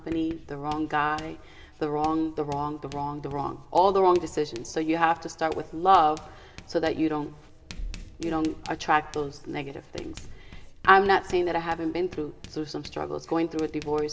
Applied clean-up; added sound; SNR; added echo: none; Writing; 18 dB; reverberation time 2.3 s.